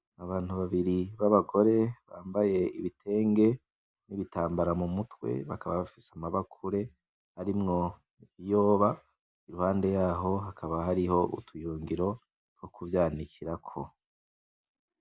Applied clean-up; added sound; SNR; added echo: none; none; none; none.